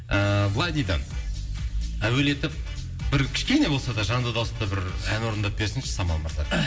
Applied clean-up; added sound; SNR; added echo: none; none; none; reverberation time 1.8 s.